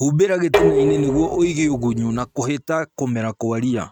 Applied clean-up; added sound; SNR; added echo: neural mask model RNNoise.